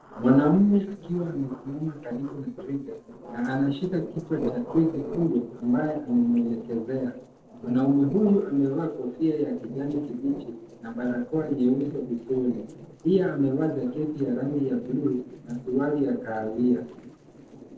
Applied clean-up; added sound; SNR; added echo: neural separator model SepFormer DNS4.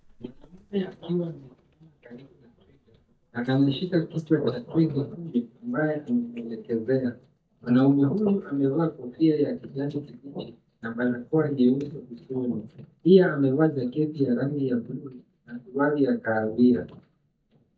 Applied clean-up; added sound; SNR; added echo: neural mask model DeepFilterNet 3.